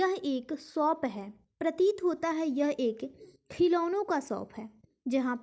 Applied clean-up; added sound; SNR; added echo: none; none; none; none.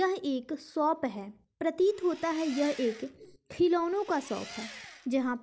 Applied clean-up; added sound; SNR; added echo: none; Engine; 17 dB; none.